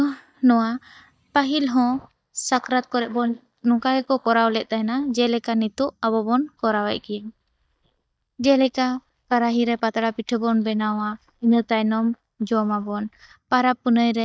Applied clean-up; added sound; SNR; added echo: neural mask model DeepFilterNet 3.